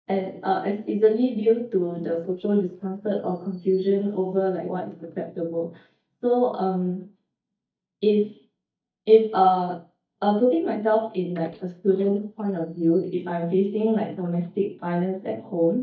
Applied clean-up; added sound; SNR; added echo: neural mask model DeepFilterNet 3.